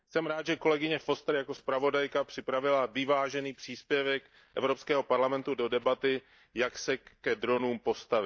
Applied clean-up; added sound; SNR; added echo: neural mask model DeepFilterNet 3.